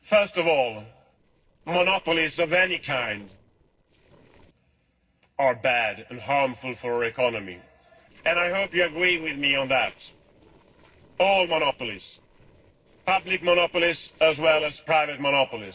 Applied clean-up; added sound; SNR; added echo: neural separator model SepFormer DNS4.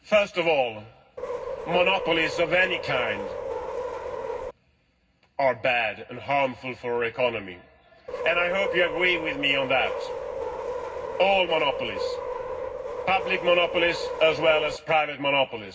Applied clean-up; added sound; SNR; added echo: none; Subway, metro, underground; 5 dB; reverberation time 0.4 s.